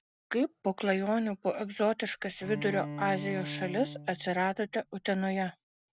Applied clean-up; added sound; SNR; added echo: none; Bowed string instrument; 10 dB; none.